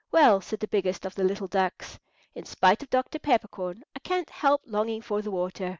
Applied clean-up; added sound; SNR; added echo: none; none; none; none.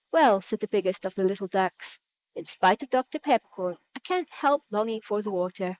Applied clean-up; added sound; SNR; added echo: neural mask model Resemble Enhance denoiser.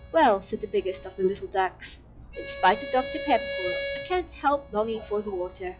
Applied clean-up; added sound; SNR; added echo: classical method log-MMSE.